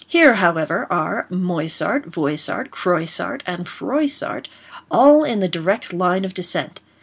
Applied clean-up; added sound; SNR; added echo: none; none; none; none.